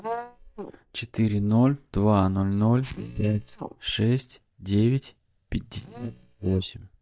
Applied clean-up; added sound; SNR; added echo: neural mask model DeepFilterNet 3.